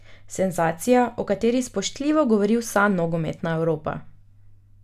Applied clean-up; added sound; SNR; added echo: none; none; none; none.